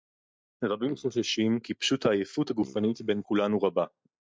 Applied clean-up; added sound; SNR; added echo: neural mask model DeepFilterNet 3.